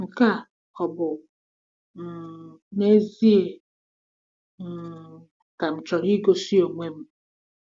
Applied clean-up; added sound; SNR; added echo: none; none; none; none.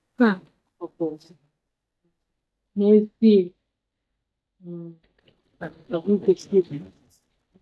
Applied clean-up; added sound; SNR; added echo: neural mask model DeepFilterNet 3.